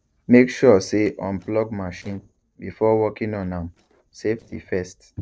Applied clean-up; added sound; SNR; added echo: neural separator model SepFormer DNS4.